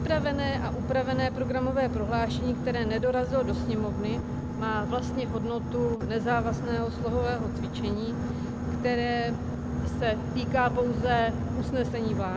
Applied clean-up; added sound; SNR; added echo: none; Boat, Water vehicle; 1 dB; none.